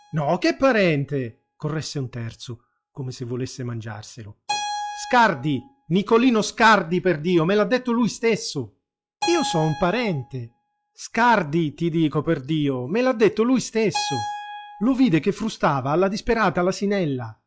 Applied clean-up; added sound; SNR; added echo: classical method log-MMSE.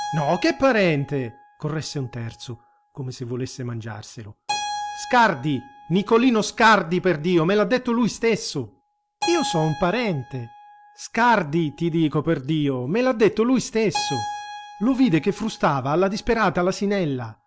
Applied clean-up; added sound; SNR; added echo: none; Keyboard (musical); 14 dB; none.